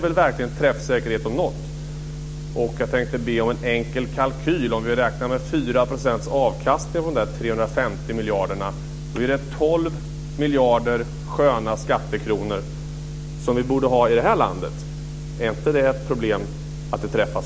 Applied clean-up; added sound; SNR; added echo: none; none; none; none.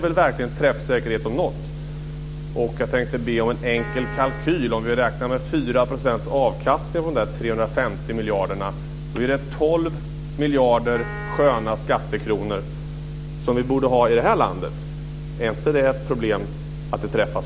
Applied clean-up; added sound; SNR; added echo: none; Piano; 13 dB; none.